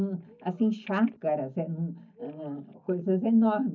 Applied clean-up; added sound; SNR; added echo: neural mask model DeepFilterNet 3.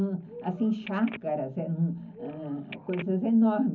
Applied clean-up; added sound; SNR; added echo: none; Telephone; 17 dB; reverberation time 0.4 s.